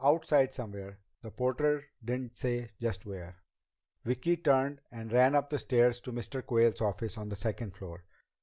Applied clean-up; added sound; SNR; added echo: none; none; none; none.